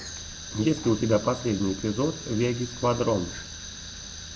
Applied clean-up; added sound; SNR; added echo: none; Fire; 13 dB; none.